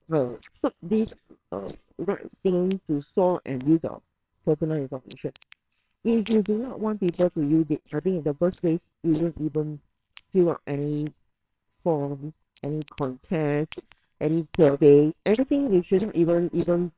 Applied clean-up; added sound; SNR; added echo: neural separator model SepFormer WHAMR!.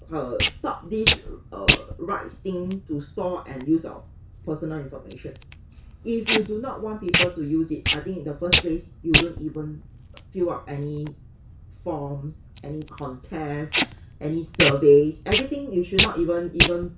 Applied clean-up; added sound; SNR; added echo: none; Packing tape, duct tape; 1 dB; reverberation time 0.3 s.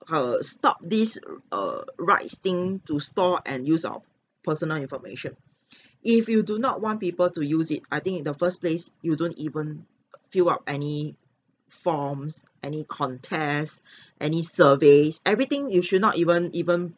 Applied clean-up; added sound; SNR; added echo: none; none; none; none.